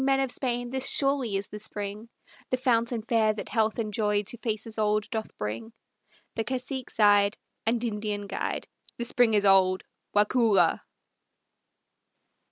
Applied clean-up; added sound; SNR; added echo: none; none; none; none.